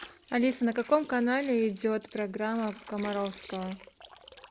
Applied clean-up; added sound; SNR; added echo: none; Water; 19 dB; none.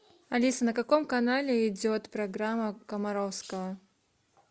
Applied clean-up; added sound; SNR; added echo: none; none; none; none.